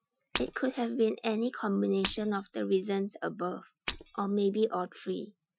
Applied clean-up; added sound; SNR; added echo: classical method Wiener filter.